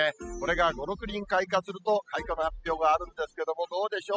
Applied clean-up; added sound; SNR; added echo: classical method spectral subtraction.